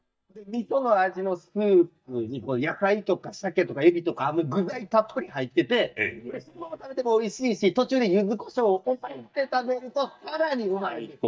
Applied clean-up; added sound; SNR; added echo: neural mask model DeepFilterNet 3.